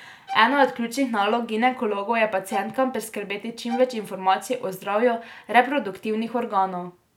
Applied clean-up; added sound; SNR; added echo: none; Bowed string instrument; 15 dB; none.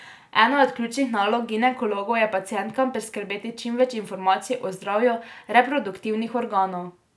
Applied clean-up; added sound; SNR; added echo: none; none; none; none.